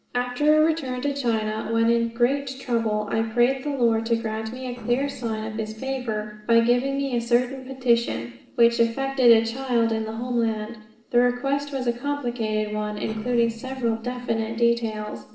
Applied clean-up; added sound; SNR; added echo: neural separator model SepFormer DNS4.